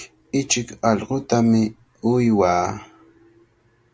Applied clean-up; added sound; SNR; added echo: none; none; none; none.